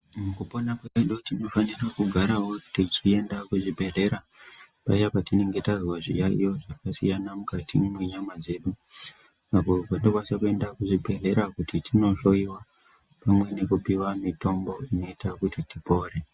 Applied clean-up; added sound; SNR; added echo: none; none; none; none.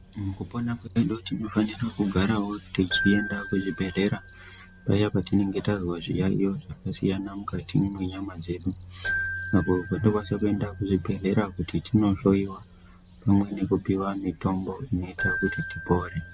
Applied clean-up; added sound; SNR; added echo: none; Keyboard (musical) + Cricket; 11 dB; none.